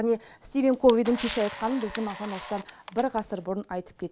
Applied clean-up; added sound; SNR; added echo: none; Camera; 12 dB; none.